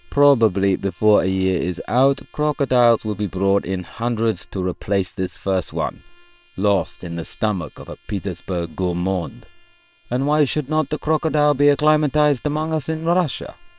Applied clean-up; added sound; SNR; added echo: neural separator model SepFormer WHAM!.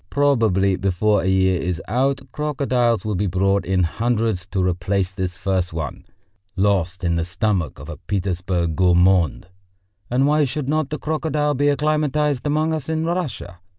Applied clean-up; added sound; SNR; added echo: none; none; none; none.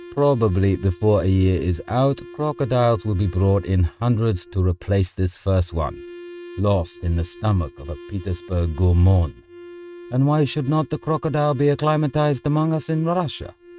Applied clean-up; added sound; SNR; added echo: neural mask model RNNoise.